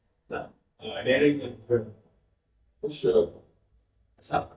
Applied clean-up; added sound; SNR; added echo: neural mask model DeepFilterNet 3.